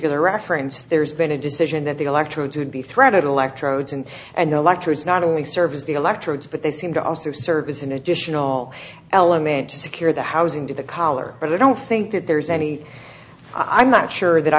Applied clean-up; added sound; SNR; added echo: none; none; none; none.